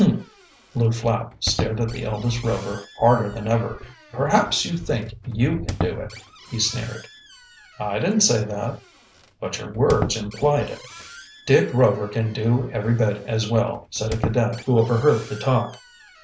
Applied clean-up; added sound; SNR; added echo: none; Squeak; 14 dB; none.